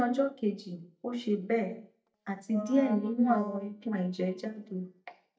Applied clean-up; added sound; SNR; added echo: neural mask model DeepFilterNet 3.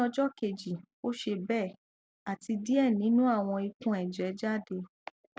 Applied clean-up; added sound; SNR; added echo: none; none; none; none.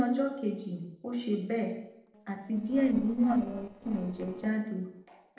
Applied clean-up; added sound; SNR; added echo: neural separator model SepFormer DNS4.